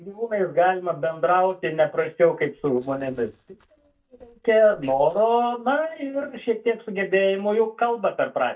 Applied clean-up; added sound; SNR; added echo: neural mask model DeepFilterNet 3.